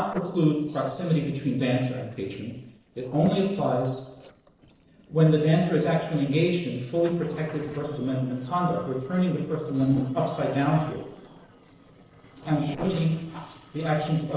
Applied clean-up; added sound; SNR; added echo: neural separator model SepFormer DNS4.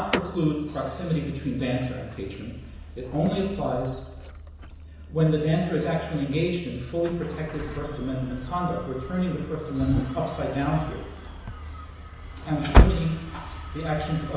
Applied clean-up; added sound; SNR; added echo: none; Engine starting; 2 dB; reverberation time 1.0 s.